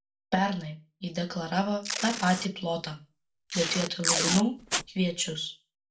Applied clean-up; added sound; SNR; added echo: none; Packing tape, duct tape; 2 dB; reverberation time 0.3 s.